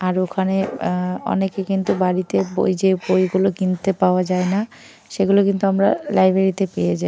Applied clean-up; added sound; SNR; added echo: none; none; none; none.